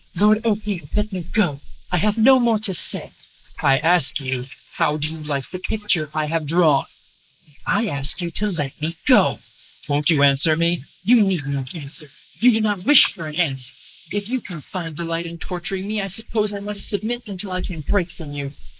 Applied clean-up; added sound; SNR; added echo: neural mask model Resemble Enhance denoiser.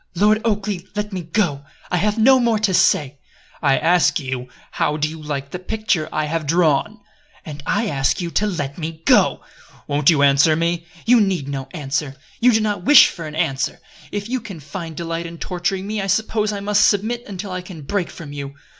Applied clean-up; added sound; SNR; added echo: none; none; none; none.